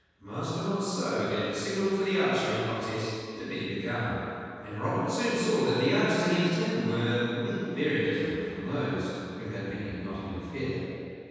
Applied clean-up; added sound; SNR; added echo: none; none; none; reverberation time 2.1 s.